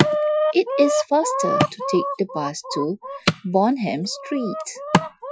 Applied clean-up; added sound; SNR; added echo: classical method Wiener filter.